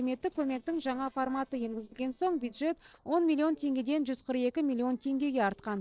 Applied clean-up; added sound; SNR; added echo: neural separator model SepFormer DNS4.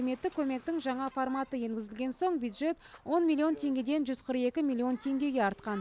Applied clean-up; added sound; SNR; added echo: none; none; none; none.